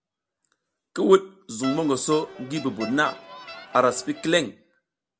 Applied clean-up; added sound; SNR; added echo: none; Crowd; 14 dB; none.